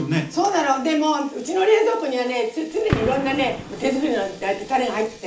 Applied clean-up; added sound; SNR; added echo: none; Gunshot, gunfire; 10 dB; reverberation time 0.4 s.